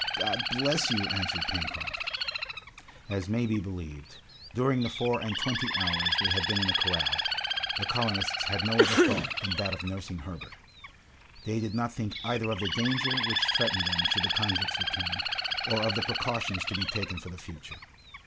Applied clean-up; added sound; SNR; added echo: none; Bird + Cough; -2 dB; none.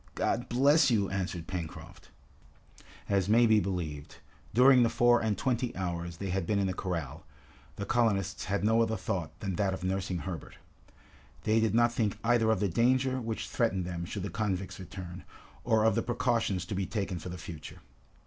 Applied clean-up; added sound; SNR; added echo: none; none; none; none.